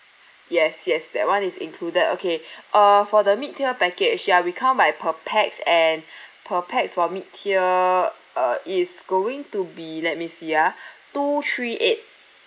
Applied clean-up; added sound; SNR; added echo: none; none; none; none.